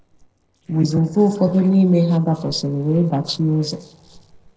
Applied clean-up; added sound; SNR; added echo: neural separator model SepFormer DNS4.